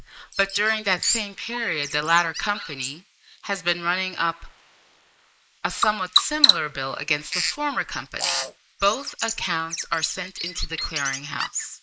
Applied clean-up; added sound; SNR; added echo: neural mask model Resemble Enhance denoiser.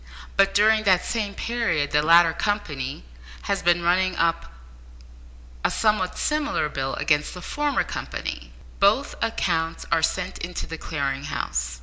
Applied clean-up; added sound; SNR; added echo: none; none; none; none.